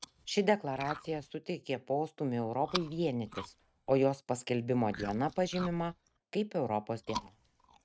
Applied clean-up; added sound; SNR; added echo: neural mask model RNNoise.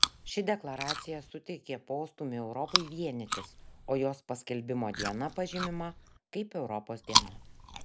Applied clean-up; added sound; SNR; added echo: none; Chewing, mastication; 0 dB; none.